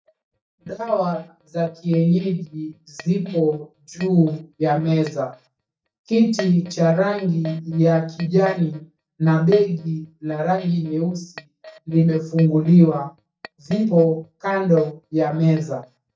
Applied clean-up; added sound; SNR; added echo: neural mask model DeepFilterNet 3.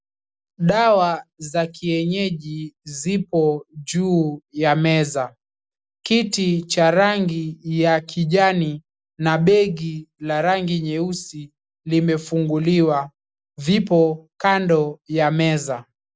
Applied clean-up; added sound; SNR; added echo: none; none; none; none.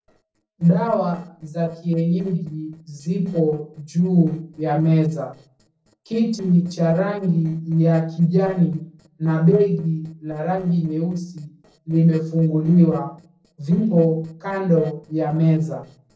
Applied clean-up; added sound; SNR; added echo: neural separator model SepFormer DNS4.